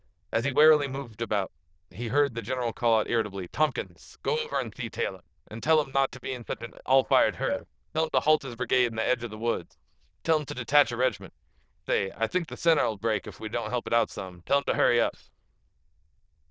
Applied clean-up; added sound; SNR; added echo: neural diffusion model UNIVERSE++.